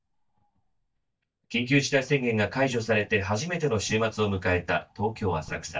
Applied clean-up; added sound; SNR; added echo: neural mask model DeepFilterNet 3.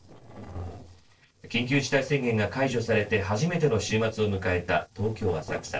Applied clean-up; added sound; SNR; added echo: neural separator model SepFormer DNS4.